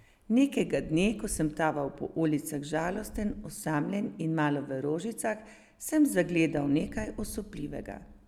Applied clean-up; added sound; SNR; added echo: none; Wind; 18 dB; none.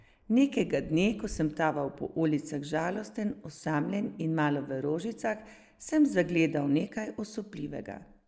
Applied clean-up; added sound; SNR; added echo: neural mask model Resemble Enhance denoiser.